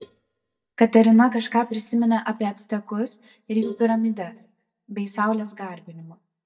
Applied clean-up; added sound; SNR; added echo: neural mask model DeepFilterNet 3.